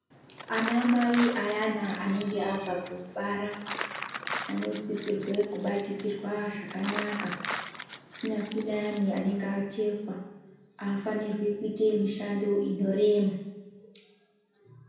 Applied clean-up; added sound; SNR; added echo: none; Crumpling, crinkling; 10 dB; reverberation time 0.9 s.